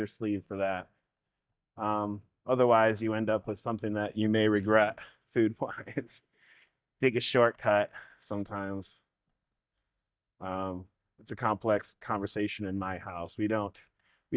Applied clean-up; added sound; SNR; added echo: neural mask model DeepFilterNet 3.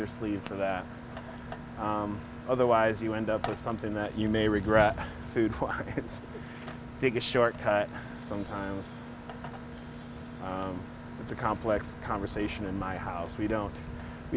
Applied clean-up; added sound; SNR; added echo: none; Mechanisms; 14 dB; none.